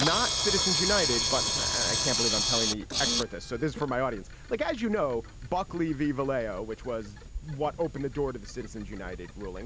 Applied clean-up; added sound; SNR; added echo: none; Camera; 0 dB; none.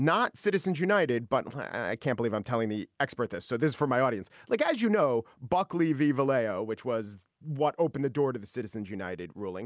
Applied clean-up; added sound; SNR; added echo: none; none; none; none.